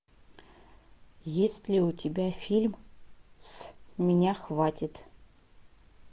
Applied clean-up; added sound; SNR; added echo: none; none; none; none.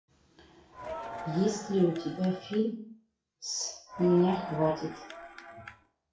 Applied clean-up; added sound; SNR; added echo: classical method WPE with log-MMSE.